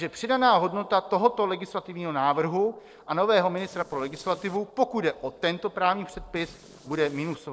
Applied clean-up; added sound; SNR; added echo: neural separator model SepFormer DNS4.